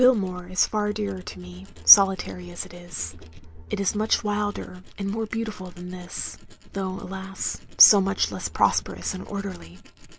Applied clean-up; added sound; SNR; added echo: none; Tools + Bowed string instrument; 17 dB; none.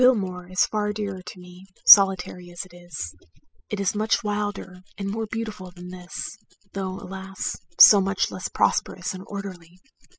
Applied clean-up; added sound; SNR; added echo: classical method spectral subtraction.